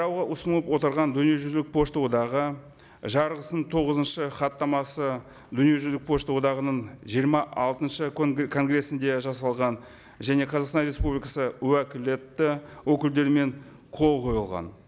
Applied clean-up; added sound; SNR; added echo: none; none; none; none.